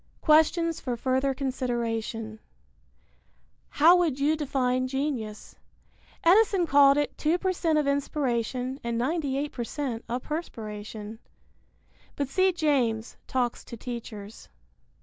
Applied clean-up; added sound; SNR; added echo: none; none; none; none.